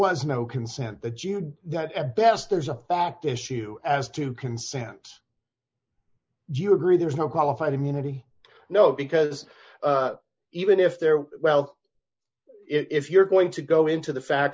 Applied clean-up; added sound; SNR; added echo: neural mask model Resemble Enhance denoiser.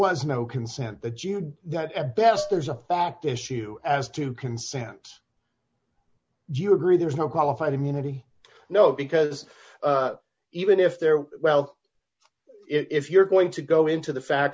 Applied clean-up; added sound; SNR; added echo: none; Dishes, pots, and pans; 10 dB; none.